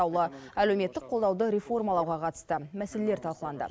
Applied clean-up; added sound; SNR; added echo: none; none; none; none.